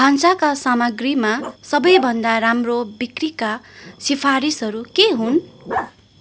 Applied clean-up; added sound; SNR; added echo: none; Growling; 15 dB; none.